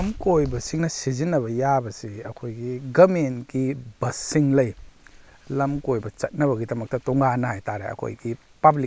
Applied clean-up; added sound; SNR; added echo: none; none; none; none.